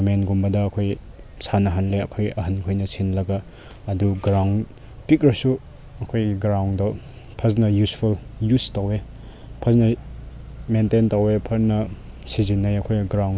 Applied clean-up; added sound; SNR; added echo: none; none; none; none.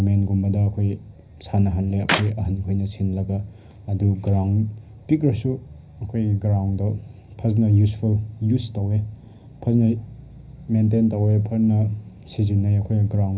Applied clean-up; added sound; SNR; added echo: none; Clapping; 6 dB; reverberation time 0.5 s.